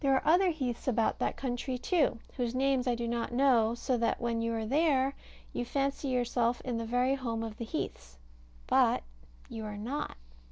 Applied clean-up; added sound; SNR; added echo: none; none; none; none.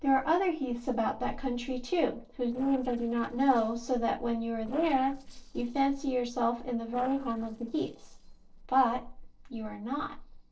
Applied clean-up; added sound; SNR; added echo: neural separator model SepFormer DNS4.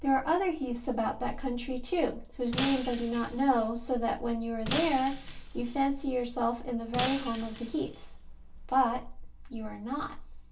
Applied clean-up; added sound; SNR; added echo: none; Shatter; 7 dB; reverberation time 0.3 s.